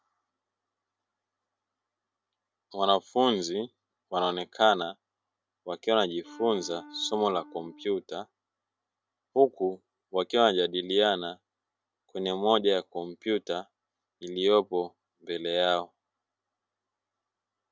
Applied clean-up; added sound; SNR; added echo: none; Wind instrument, woodwind instrument; 20 dB; none.